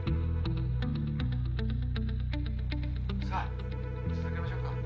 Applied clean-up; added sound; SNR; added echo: none; none; none; none.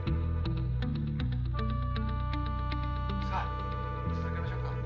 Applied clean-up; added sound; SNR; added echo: none; Wind instrument, woodwind instrument; 12 dB; none.